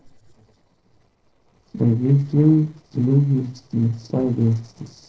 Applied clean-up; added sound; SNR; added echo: neural separator model SepFormer DNS4.